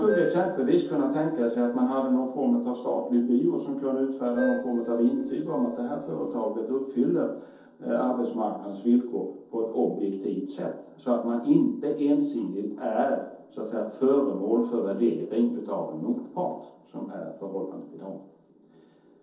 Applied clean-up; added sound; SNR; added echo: neural separator model SepFormer DNS4.